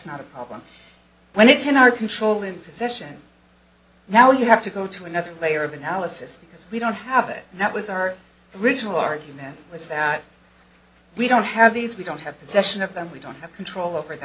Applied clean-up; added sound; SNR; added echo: none; none; none; none.